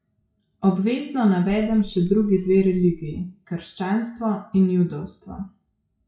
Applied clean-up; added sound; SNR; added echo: classical method WPE with log-MMSE.